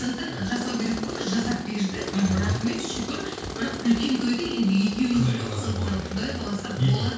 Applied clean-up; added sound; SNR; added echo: none; Tools; 10 dB; reverberation time 0.6 s.